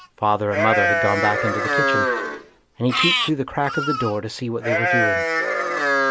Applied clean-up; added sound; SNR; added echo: none; Livestock, farm animals, working animals; -3 dB; none.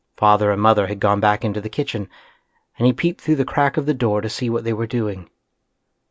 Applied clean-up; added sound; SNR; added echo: none; none; none; none.